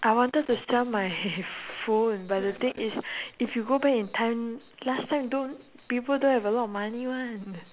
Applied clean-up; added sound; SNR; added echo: none; none; none; none.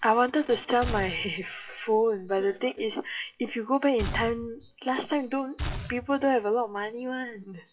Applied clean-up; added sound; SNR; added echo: classical method WPE with log-MMSE.